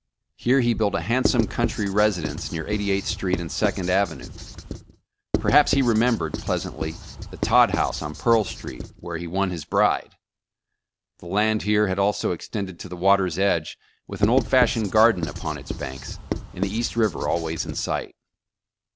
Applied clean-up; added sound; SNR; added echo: none; Writing; 6 dB; none.